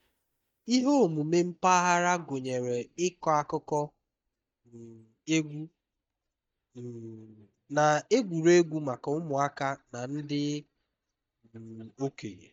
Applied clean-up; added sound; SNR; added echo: neural mask model DeepFilterNet 3.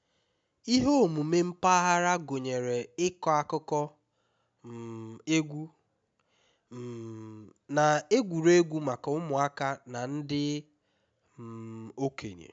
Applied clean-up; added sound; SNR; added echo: none; none; none; none.